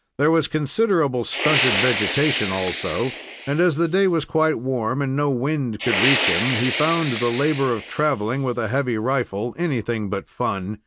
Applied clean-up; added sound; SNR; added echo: none; Fire; 3 dB; none.